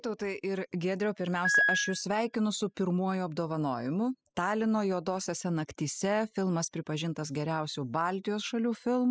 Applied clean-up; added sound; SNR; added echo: classical method spectral subtraction.